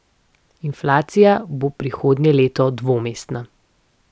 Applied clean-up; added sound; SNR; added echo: none; none; none; none.